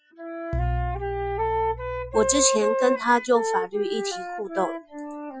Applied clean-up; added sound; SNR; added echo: classical method Wiener filter.